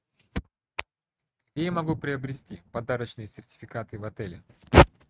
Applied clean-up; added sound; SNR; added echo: neural mask model RNNoise.